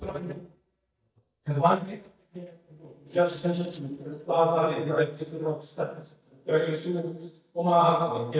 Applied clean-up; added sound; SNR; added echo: neural mask model DeepFilterNet 3.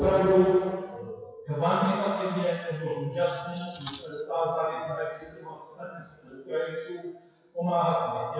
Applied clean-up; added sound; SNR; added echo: classical method WPE with log-MMSE.